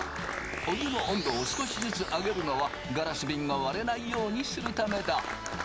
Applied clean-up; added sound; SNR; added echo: none; Applause; 9 dB; none.